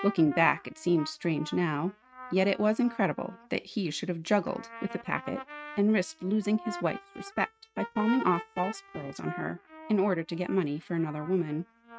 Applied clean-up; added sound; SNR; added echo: neural mask model RNNoise.